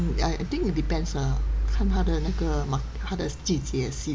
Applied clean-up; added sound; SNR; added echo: none; none; none; none.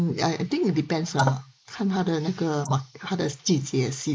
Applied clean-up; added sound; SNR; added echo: neural mask model Resemble Enhance denoiser.